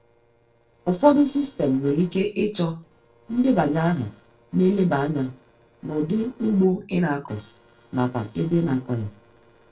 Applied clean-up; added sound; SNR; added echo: neural separator model SepFormer DNS4.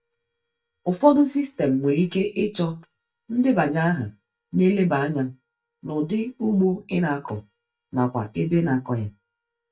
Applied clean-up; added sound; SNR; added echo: neural mask model DeepFilterNet 3.